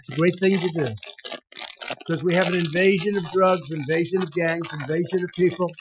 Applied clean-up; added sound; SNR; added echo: classical method Wiener filter.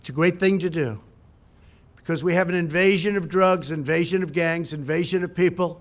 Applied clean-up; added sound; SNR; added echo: none; none; none; none.